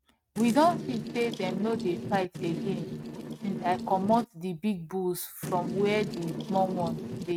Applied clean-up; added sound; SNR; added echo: neural mask model RNNoise.